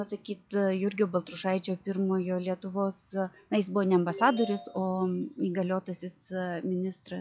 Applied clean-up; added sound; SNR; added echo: classical method log-MMSE.